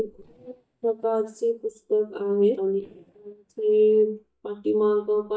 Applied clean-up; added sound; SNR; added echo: neural mask model DeepFilterNet 3.